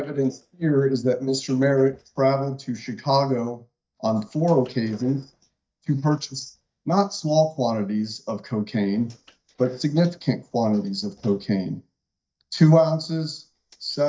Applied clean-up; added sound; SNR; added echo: neural mask model DeepFilterNet 3.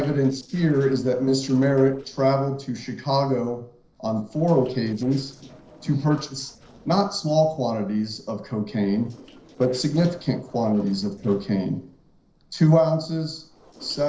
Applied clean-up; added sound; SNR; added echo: neural separator model SepFormer DNS4.